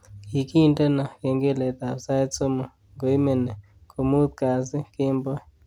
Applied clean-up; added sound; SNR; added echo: none; none; none; none.